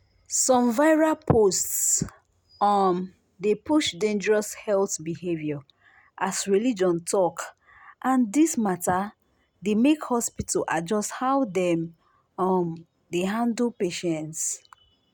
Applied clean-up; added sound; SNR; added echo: none; none; none; none.